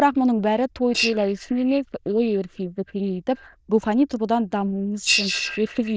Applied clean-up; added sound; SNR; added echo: neural diffusion model UNIVERSE++.